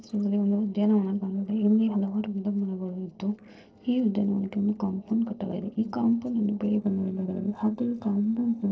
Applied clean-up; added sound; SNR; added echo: neural separator model SepFormer DNS4.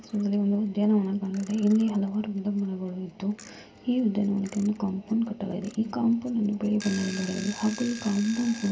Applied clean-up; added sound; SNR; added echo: none; Alarm / Clock; 19 dB; reverberation time 0.2 s.